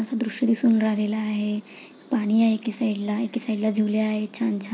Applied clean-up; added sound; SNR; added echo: none; none; none; none.